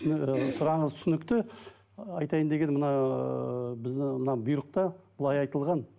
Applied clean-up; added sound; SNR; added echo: none; none; none; none.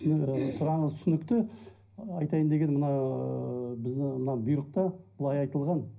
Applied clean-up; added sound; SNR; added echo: none; none; none; reverberation time 0.5 s.